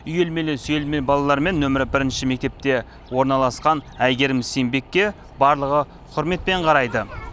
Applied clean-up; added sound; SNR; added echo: none; none; none; none.